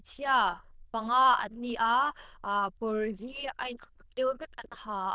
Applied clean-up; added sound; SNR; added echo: neural diffusion model UNIVERSE++.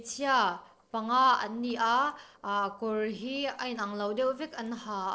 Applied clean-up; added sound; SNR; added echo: neural separator model SepFormer DNS4.